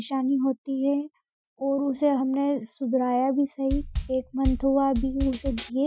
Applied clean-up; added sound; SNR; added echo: classical method Wiener filter.